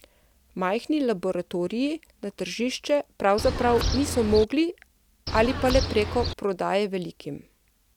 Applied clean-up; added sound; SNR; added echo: none; Bird; 2 dB; none.